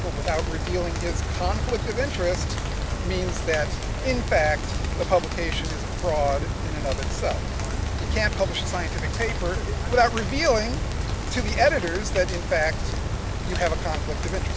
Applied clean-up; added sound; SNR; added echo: none; Rain; 0 dB; none.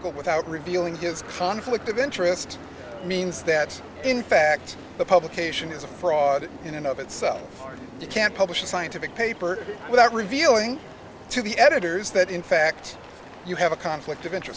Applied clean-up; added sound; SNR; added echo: none; none; none; none.